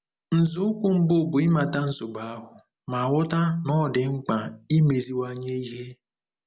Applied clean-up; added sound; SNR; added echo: none; none; none; none.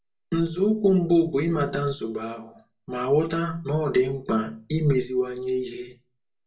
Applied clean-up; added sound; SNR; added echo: none; none; none; reverberation time 0.2 s.